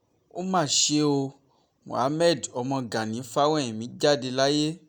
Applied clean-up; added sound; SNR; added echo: none; none; none; none.